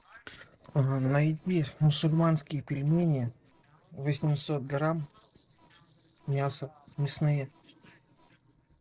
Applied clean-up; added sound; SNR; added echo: neural separator model SepFormer DNS4.